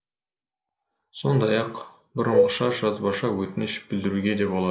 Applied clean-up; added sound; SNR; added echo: neural mask model Resemble Enhance denoiser.